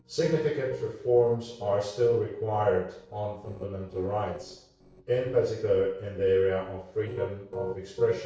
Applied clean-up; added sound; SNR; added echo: neural separator model SepFormer DNS4.